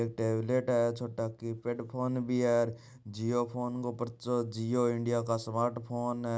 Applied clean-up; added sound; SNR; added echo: none; none; none; none.